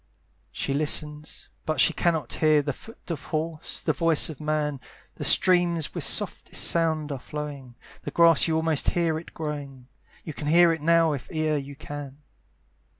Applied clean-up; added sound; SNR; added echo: none; none; none; none.